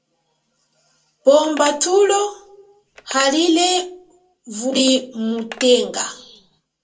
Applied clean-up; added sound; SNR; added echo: none; Telephone; 18 dB; reverberation time 0.2 s.